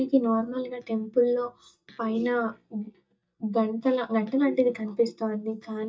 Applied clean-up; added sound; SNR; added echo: neural mask model DeepFilterNet 3.